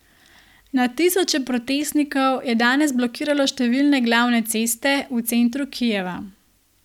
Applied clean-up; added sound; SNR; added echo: none; none; none; none.